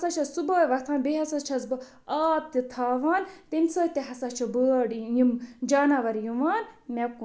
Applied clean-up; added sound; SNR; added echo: none; none; none; none.